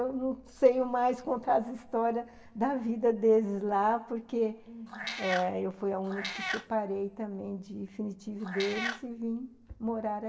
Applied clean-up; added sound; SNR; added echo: none; Meow; 6 dB; reverberation time 2.0 s.